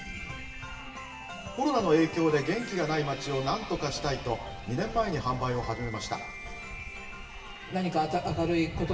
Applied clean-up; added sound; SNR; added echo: none; Wind; 14 dB; reverberation time 1.0 s.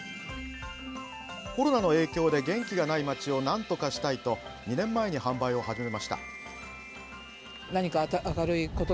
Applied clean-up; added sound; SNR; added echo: none; none; none; none.